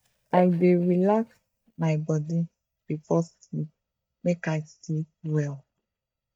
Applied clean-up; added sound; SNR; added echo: neural mask model DeepFilterNet 3.